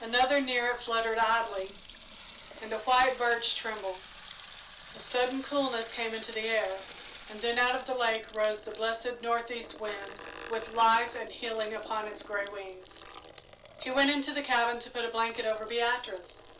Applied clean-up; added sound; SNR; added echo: none; Sink (filling or washing) / Water tap, faucet; 16 dB; none.